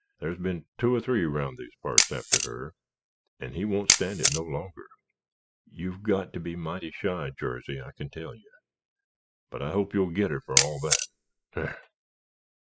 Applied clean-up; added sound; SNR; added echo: classical method spectral subtraction.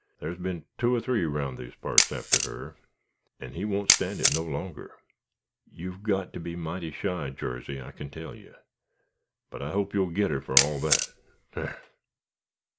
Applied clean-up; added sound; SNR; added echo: none; Camera; -3 dB; none.